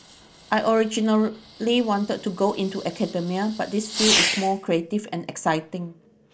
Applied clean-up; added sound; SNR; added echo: none; Fireworks; 7 dB; none.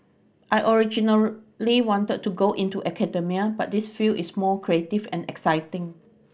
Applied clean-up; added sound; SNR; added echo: none; none; none; none.